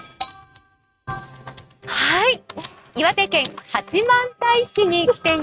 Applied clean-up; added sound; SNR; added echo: neural mask model RNNoise.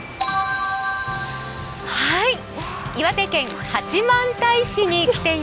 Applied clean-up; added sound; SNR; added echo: none; none; none; none.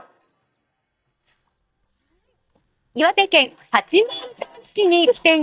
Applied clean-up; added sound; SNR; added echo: neural mask model DeepFilterNet 3.